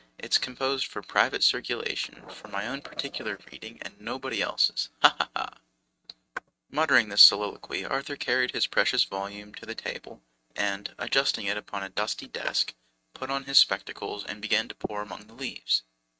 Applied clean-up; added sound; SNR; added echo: neural mask model RNNoise.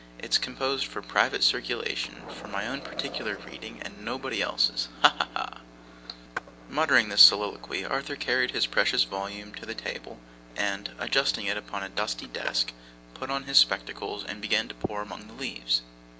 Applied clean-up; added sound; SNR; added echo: none; Skateboard; 20 dB; none.